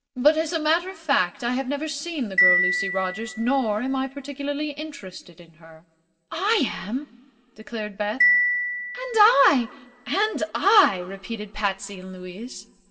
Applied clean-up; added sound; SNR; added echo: none; Marimba, xylophone; 3 dB; reverberation time 0.3 s.